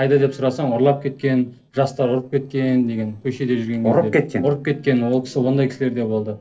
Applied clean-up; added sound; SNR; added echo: neural separator model SepFormer DNS4.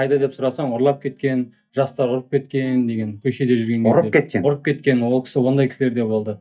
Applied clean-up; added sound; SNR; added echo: neural mask model DeepFilterNet 3.